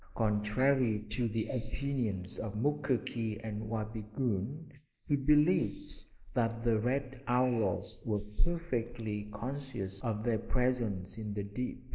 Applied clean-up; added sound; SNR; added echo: neural mask model Resemble Enhance denoiser.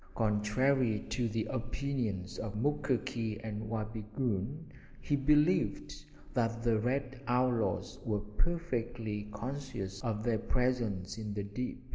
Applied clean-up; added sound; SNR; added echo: none; none; none; none.